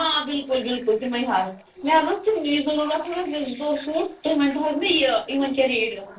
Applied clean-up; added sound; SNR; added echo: neural separator model SepFormer DNS4.